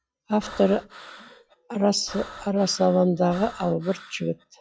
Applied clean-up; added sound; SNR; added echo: classical method log-MMSE.